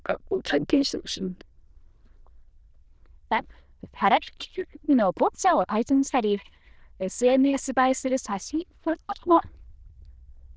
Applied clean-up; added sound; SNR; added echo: neural diffusion model UNIVERSE++.